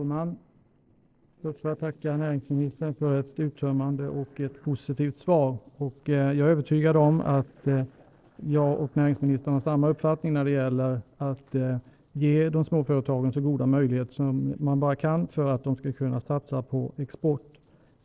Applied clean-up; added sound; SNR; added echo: neural separator model SepFormer DNS4.